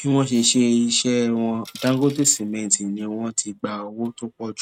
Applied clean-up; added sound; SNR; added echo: neural mask model RNNoise.